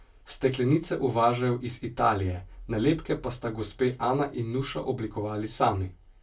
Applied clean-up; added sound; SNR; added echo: none; none; none; reverberation time 0.2 s.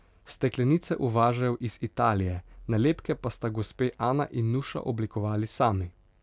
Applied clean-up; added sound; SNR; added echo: none; none; none; none.